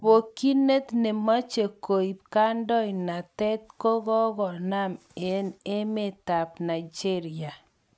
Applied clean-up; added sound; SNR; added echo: none; none; none; none.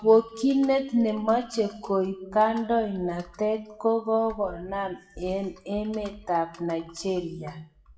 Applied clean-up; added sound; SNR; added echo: classical method WPE with log-MMSE.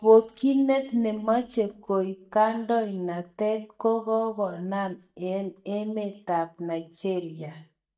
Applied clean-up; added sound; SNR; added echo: neural mask model DeepFilterNet 3.